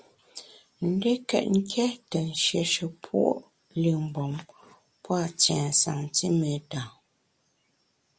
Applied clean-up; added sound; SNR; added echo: none; none; none; none.